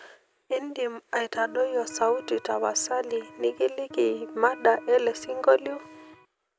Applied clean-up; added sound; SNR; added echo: none; Electric guitar; 17 dB; none.